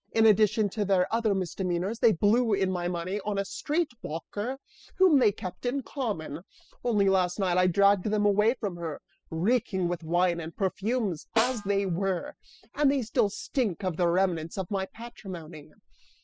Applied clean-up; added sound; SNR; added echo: classical method spectral subtraction.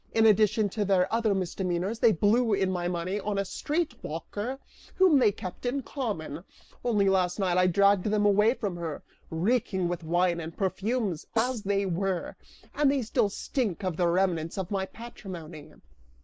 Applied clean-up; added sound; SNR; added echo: neural mask model Resemble Enhance denoiser.